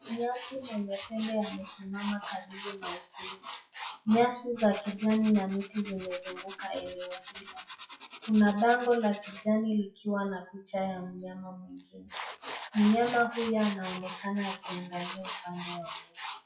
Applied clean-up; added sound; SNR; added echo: classical method WPE with log-MMSE.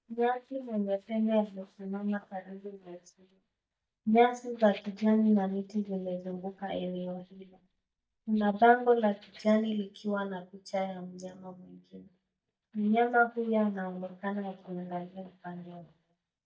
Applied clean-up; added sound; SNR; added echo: neural mask model DeepFilterNet 3.